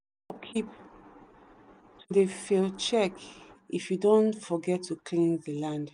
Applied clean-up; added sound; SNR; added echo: none; none; none; none.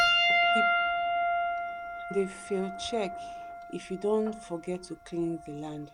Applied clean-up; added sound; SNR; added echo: none; Piano; -4 dB; none.